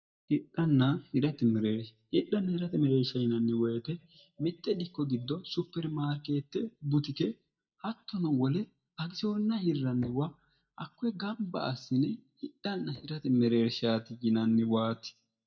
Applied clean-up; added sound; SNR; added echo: neural mask model DeepFilterNet 3.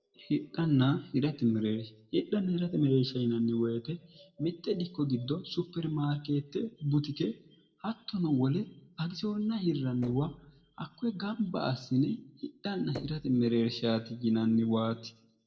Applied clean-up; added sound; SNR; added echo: neural separator model SepFormer DNS4.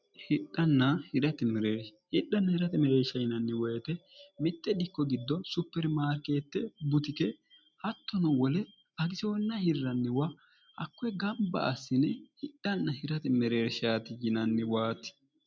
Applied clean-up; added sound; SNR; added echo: none; none; none; none.